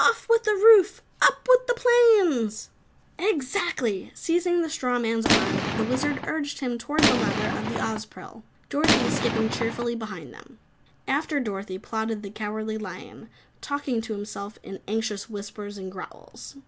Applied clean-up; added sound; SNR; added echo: none; Gunshot, gunfire; 0 dB; none.